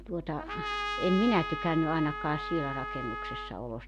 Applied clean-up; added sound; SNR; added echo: none; Trumpet; 6 dB; none.